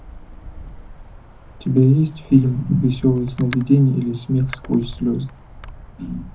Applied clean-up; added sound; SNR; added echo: none; Wind; 17 dB; reverberation time 0.3 s.